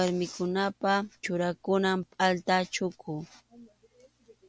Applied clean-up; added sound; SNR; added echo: none; none; none; none.